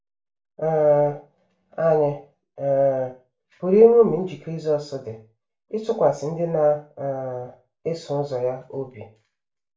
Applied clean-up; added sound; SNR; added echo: none; none; none; reverberation time 0.3 s.